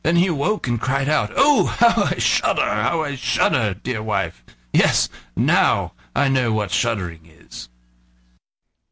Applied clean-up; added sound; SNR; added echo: none; none; none; none.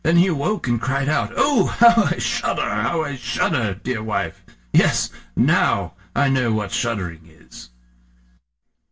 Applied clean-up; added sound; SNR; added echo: none; none; none; reverberation time 0.1 s.